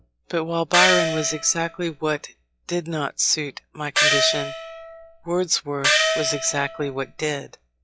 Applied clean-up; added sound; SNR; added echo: classical method log-MMSE.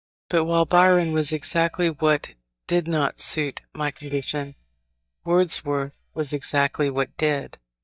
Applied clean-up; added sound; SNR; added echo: neural mask model DeepFilterNet 3.